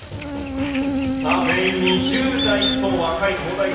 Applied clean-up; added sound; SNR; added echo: none; Buzz; 0 dB; reverberation time 1.2 s.